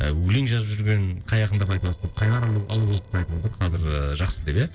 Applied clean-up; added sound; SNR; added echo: neural separator model SepFormer DNS4.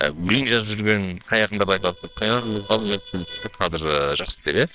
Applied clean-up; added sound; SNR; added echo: neural separator model SepFormer WHAMR!.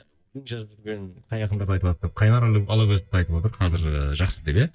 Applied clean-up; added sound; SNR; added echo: neural mask model DeepFilterNet 3.